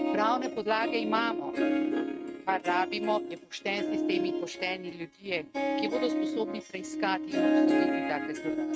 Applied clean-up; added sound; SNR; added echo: neural mask model RNNoise.